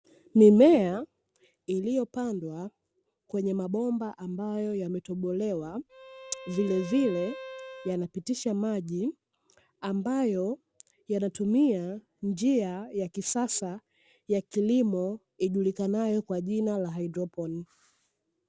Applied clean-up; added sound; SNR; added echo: none; Bowed string instrument; 16 dB; none.